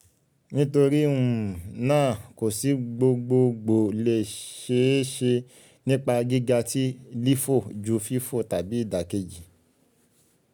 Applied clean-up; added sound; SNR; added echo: none; none; none; none.